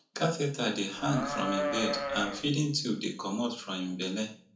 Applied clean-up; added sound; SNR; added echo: none; Livestock, farm animals, working animals; 2 dB; reverberation time 0.4 s.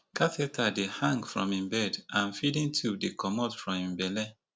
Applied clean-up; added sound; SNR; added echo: none; none; none; none.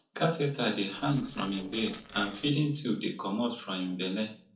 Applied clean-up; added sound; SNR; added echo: neural separator model SepFormer DNS4.